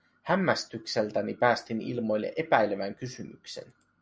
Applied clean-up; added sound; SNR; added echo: none; none; none; none.